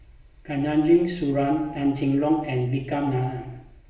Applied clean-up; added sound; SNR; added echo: none; none; none; reverberation time 0.9 s.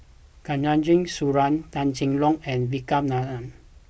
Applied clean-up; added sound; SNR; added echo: none; none; none; none.